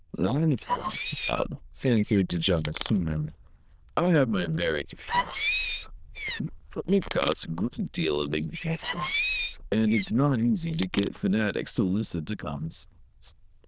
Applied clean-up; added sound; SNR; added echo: neural diffusion model UNIVERSE++.